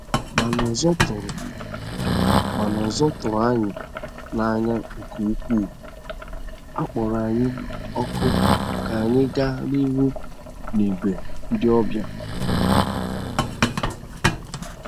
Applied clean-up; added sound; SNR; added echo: none; Breathing + Boiling; 1 dB; none.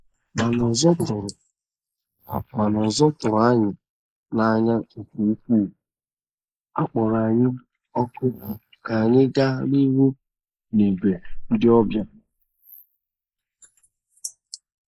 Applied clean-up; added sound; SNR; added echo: neural mask model Resemble Enhance denoiser.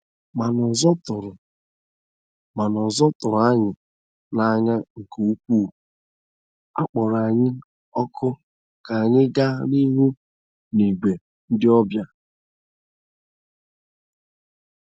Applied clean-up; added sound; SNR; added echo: none; none; none; none.